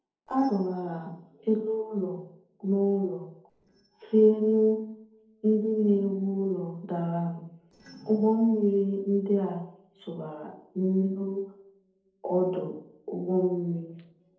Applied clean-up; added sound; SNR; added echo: neural separator model SepFormer DNS4.